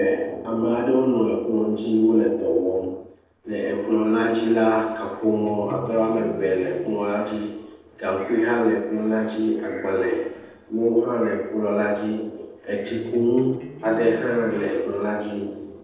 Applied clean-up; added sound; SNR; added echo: neural separator model SepFormer DNS4.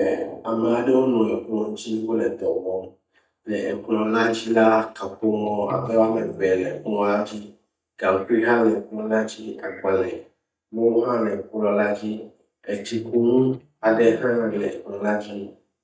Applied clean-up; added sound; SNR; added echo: neural mask model DeepFilterNet 3.